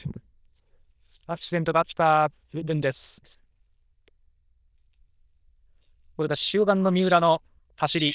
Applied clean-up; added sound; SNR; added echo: neural diffusion model UNIVERSE++.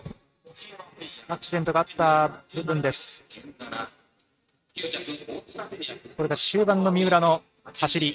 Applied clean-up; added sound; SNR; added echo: neural mask model RNNoise.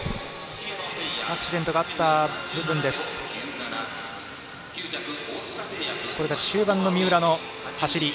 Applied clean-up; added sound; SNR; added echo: none; none; none; none.